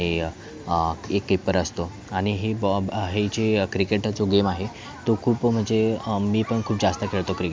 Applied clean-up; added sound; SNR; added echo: none; none; none; none.